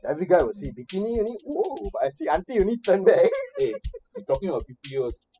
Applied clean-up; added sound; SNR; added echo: classical method spectral subtraction.